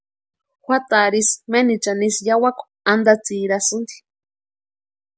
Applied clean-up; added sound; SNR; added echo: none; none; none; none.